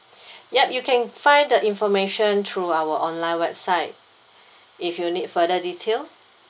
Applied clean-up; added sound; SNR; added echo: none; none; none; none.